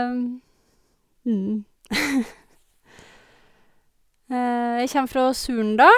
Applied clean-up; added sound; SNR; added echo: none; none; none; none.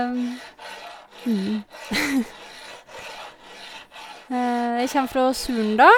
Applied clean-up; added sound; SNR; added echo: none; Tools; 18 dB; none.